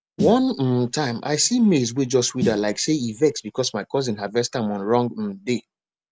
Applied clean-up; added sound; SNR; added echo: none; Snare drum; 12 dB; none.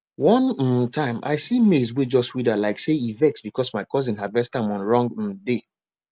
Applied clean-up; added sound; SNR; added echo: none; none; none; none.